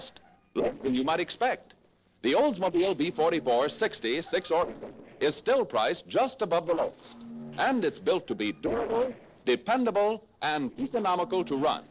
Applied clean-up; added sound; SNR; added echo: neural separator model SepFormer DNS4.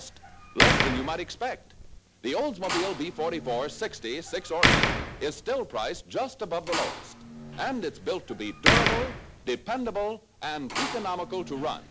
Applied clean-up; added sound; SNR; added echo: none; Slam; -2 dB; none.